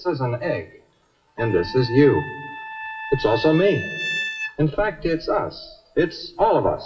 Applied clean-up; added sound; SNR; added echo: classical method WPE with log-MMSE.